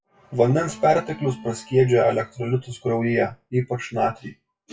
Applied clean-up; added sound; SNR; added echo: classical method WPE with log-MMSE.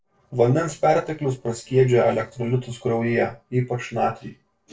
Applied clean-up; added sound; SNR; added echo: neural separator model SepFormer DNS4.